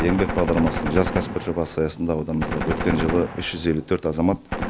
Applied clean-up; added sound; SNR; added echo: none; Gunshot, gunfire; 5 dB; none.